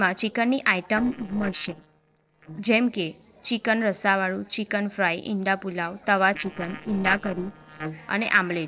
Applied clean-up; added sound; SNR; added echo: neural separator model SepFormer DNS4.